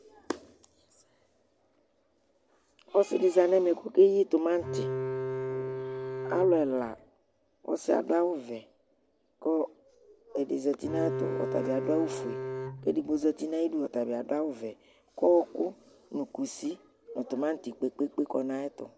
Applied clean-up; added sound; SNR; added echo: none; Bowed string instrument; 4 dB; none.